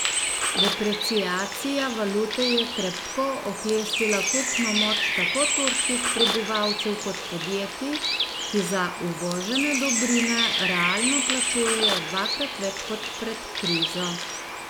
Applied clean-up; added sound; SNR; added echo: none; Bird; -1 dB; none.